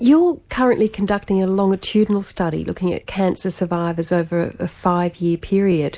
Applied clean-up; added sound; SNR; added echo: none; none; none; none.